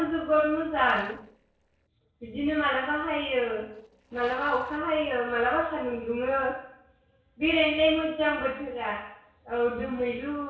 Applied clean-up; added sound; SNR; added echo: neural separator model SepFormer DNS4.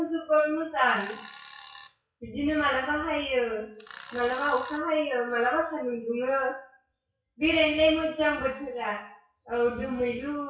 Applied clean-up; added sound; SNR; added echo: classical method WPE with log-MMSE.